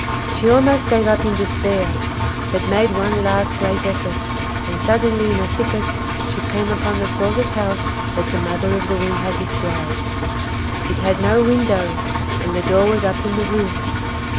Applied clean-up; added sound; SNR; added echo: none; Engine; 1 dB; none.